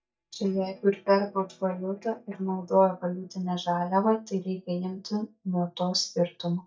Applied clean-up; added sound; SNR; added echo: neural mask model DeepFilterNet 3.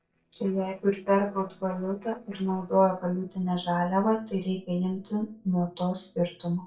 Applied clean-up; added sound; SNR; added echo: neural separator model SepFormer DNS4.